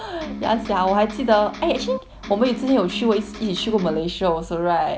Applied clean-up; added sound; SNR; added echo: none; Electric guitar; 11 dB; none.